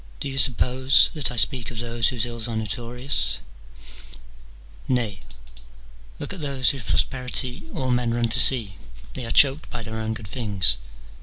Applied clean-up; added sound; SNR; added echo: none; none; none; none.